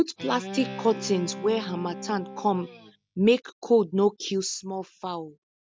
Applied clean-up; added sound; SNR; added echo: none; Guitar; 12 dB; none.